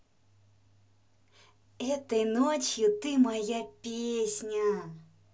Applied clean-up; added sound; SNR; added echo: none; none; none; none.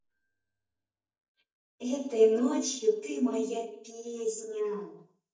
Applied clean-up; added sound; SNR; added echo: neural mask model DeepFilterNet 3.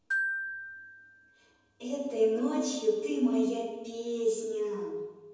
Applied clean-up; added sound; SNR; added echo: none; Glockenspiel; 7 dB; reverberation time 1.1 s.